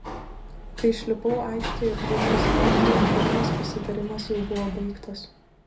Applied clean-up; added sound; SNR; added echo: none; Sliding door; -3 dB; reverberation time 0.3 s.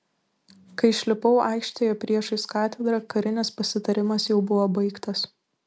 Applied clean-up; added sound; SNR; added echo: none; none; none; none.